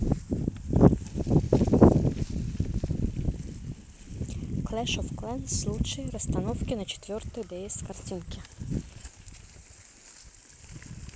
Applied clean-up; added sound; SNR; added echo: none; none; none; none.